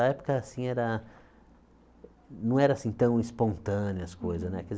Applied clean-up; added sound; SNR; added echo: none; none; none; none.